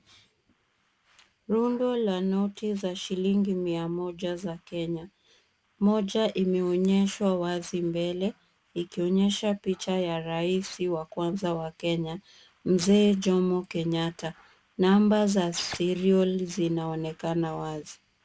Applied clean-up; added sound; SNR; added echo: none; none; none; none.